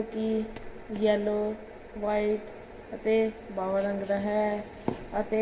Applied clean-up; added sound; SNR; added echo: none; Purr; 19 dB; reverberation time 2.2 s.